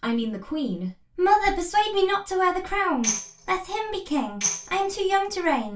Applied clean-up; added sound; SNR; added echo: none; Tambourine; 9 dB; reverberation time 0.2 s.